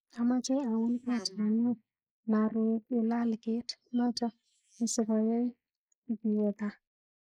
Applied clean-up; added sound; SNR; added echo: neural mask model Resemble Enhance denoiser.